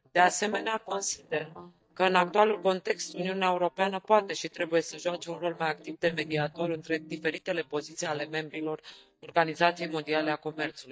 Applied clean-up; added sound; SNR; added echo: neural mask model DeepFilterNet 3.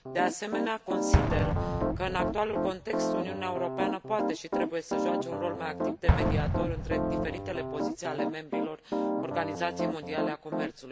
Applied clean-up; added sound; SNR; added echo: none; Piano + Explosion; -4 dB; none.